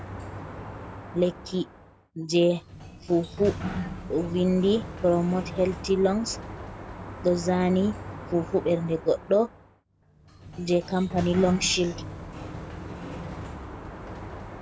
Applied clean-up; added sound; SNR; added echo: none; Sliding door; 10 dB; none.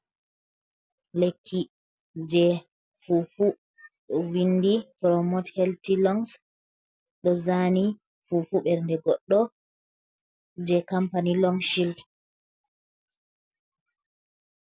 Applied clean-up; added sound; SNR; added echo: none; none; none; none.